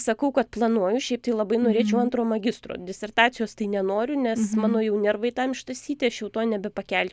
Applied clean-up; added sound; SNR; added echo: none; none; none; none.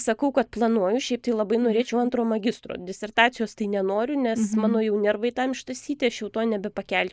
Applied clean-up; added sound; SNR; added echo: neural mask model Resemble Enhance denoiser.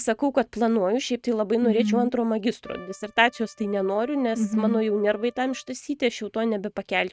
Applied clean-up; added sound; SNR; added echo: neural mask model RNNoise.